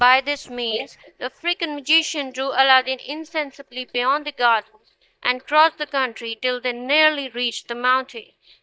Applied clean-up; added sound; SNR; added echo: neural mask model DeepFilterNet 3.